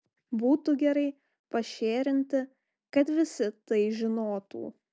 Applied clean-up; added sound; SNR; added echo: none; none; none; none.